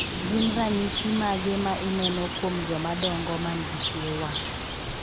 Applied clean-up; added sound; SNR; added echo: none; Bird; 2 dB; none.